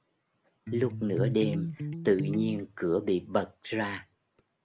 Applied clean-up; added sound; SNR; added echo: none; Electric guitar; 3 dB; none.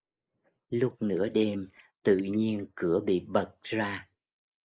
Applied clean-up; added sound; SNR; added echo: neural mask model Resemble Enhance denoiser.